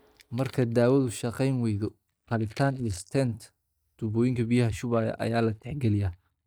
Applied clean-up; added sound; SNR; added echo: neural mask model DeepFilterNet 3.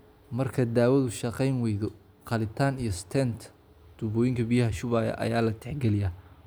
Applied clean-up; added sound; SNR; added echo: none; none; none; none.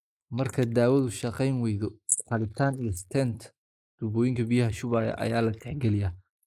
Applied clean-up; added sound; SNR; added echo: neural mask model Resemble Enhance denoiser.